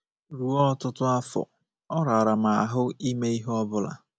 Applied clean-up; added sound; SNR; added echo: none; none; none; none.